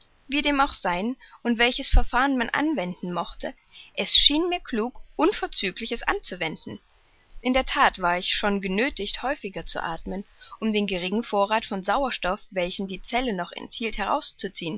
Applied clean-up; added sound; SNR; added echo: none; none; none; none.